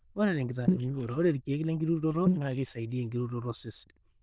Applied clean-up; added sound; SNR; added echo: neural diffusion model UNIVERSE++.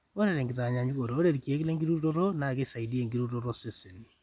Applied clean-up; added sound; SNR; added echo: none; none; none; none.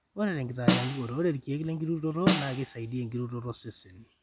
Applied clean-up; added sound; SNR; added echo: none; Snare drum; 0 dB; none.